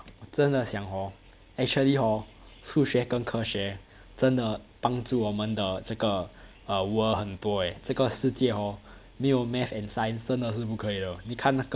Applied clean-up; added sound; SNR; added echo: none; none; none; none.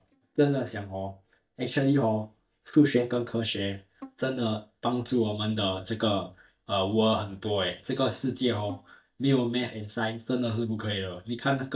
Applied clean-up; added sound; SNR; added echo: neural mask model DeepFilterNet 3.